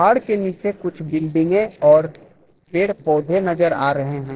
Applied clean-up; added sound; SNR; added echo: neural separator model SepFormer DNS4.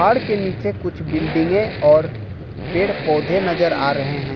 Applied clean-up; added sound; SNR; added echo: none; Accelerating, revving, vroom; 9 dB; none.